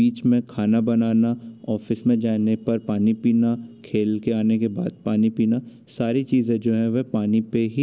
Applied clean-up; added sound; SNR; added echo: none; none; none; none.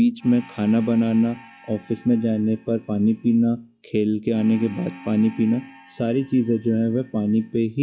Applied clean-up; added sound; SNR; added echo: classical method log-MMSE.